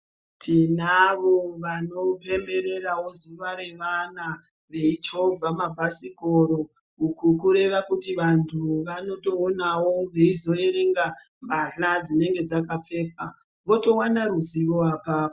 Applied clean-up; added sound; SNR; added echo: none; none; none; none.